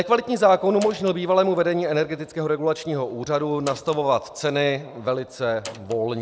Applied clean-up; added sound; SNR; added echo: none; Door; 17 dB; none.